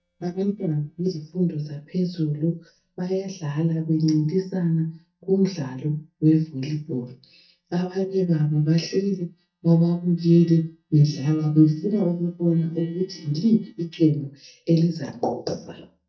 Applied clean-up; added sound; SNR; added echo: neural mask model DeepFilterNet 3.